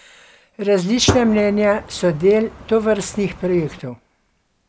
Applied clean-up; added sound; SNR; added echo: none; Gunshot, gunfire; 9 dB; none.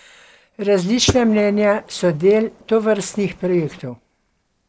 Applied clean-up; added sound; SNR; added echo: neural separator model SepFormer DNS4.